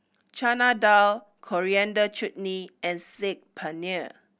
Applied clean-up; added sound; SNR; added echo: none; none; none; none.